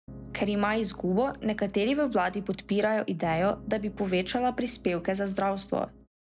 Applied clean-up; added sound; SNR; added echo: none; Piano; 18 dB; none.